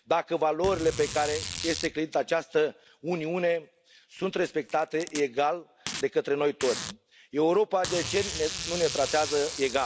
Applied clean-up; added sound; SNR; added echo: none; Packing tape, duct tape; 11 dB; none.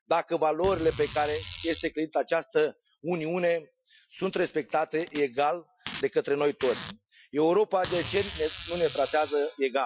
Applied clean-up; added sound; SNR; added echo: classical method Wiener filter.